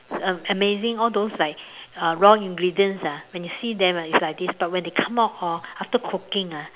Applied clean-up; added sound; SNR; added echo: none; none; none; none.